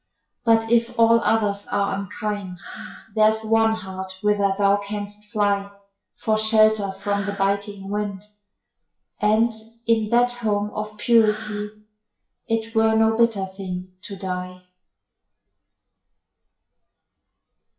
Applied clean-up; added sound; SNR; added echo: classical method WPE with log-MMSE.